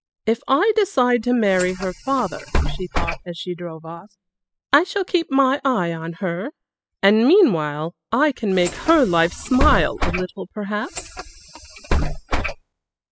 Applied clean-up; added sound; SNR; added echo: classical method spectral subtraction.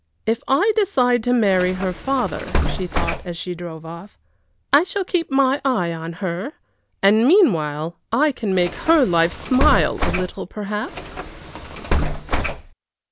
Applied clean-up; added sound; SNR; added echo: none; Bus; 2 dB; none.